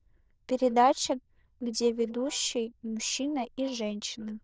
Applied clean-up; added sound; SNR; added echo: neural diffusion model UNIVERSE++.